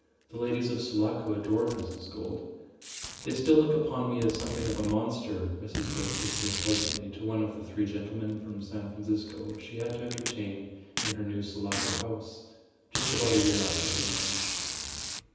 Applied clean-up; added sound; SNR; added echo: none; Packing tape, duct tape; 5 dB; reverberation time 1.1 s.